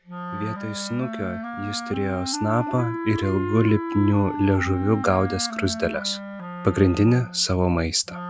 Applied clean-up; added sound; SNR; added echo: none; Wind instrument, woodwind instrument; 8 dB; none.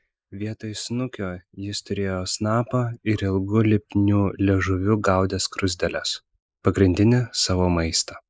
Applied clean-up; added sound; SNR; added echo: neural mask model Resemble Enhance denoiser.